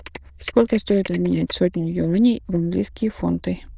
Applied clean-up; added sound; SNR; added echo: neural diffusion model UNIVERSE++.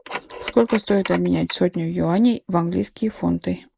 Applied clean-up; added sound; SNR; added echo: neural mask model Resemble Enhance denoiser.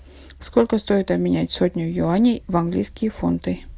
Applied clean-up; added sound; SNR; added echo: none; none; none; none.